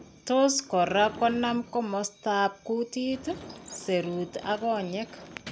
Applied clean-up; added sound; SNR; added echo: none; Sliding door / Slam; 18 dB; none.